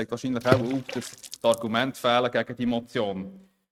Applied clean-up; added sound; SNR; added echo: neural mask model RNNoise.